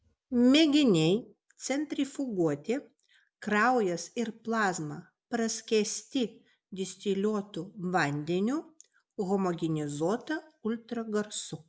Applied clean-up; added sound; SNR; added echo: none; none; none; none.